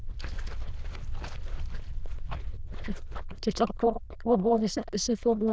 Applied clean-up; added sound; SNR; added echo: neural diffusion model UNIVERSE++.